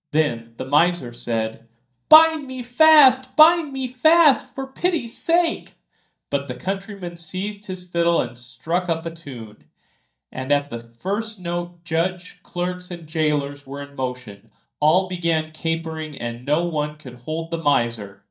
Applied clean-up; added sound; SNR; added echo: neural mask model DeepFilterNet 3.